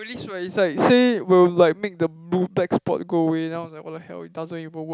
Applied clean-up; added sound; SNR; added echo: none; none; none; none.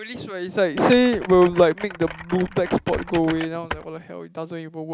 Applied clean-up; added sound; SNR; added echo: none; Typing; 14 dB; none.